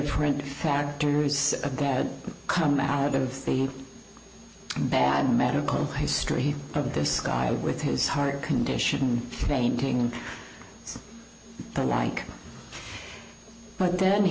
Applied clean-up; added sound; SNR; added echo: none; none; none; none.